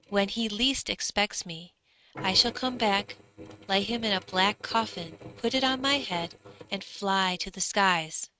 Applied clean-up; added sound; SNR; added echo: neural mask model RNNoise.